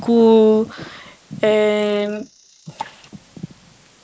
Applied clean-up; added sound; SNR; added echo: neural mask model Resemble Enhance denoiser.